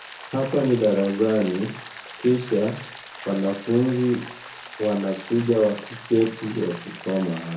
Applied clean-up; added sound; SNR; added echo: none; Rain; 16 dB; reverberation time 0.6 s.